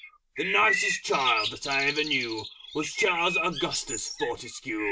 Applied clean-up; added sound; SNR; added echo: none; Bird; 4 dB; none.